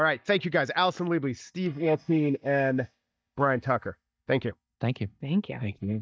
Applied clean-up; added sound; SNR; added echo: neural mask model DeepFilterNet 3.